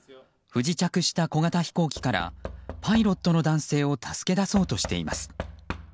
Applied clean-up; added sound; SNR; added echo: none; Knock / Wood; 14 dB; none.